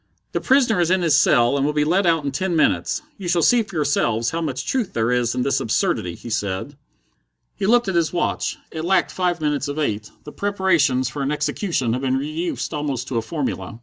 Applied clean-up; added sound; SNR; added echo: none; none; none; none.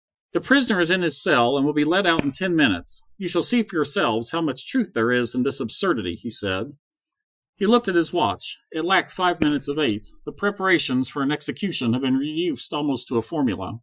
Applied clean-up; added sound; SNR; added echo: classical method Wiener filter.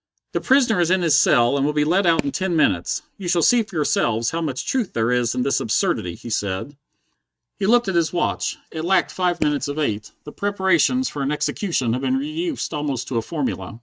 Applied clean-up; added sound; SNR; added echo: neural mask model RNNoise.